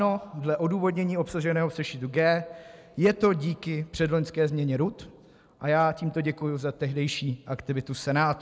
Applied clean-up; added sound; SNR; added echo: none; none; none; none.